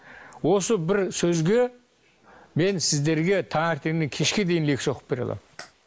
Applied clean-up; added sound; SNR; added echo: neural mask model Resemble Enhance denoiser.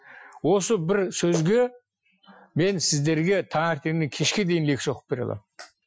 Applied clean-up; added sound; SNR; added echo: classical method Wiener filter.